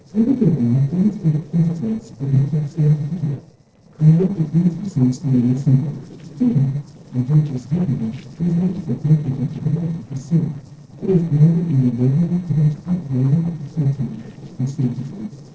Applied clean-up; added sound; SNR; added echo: neural separator model SepFormer DNS4.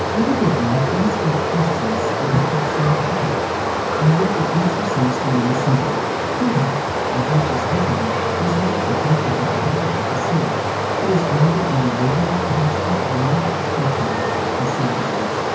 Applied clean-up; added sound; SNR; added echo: none; Stream; -1 dB; reverberation time 0.6 s.